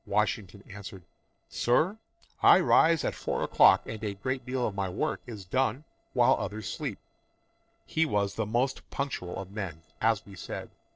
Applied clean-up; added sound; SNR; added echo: neural separator model SepFormer DNS4.